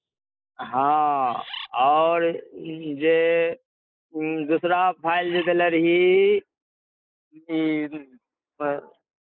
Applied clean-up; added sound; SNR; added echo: neural mask model Resemble Enhance denoiser.